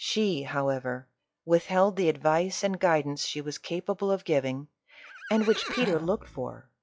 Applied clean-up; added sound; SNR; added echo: classical method log-MMSE.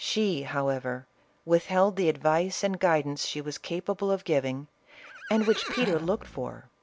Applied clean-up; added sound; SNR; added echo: none; Livestock, farm animals, working animals; 11 dB; none.